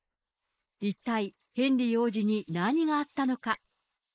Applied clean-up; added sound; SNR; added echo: neural mask model Resemble Enhance denoiser.